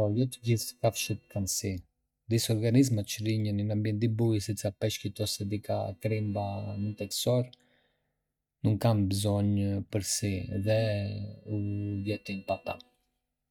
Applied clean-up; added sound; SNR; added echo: neural mask model DeepFilterNet 3.